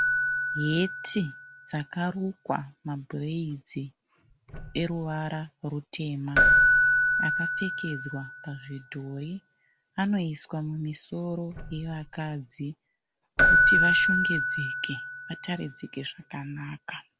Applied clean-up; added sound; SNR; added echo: none; Keyboard (musical); -5 dB; none.